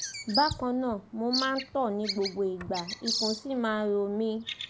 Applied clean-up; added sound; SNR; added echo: none; Bird vocalization, bird call, bird song; 7 dB; none.